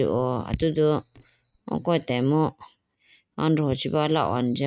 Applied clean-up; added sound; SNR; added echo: neural mask model RNNoise.